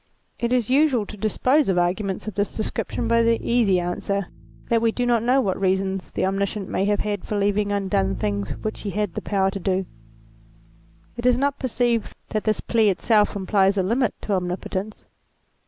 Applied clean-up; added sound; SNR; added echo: none; Bowed string instrument; 13 dB; none.